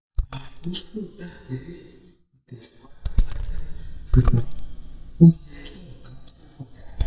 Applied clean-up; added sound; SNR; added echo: neural mask model DeepFilterNet 3.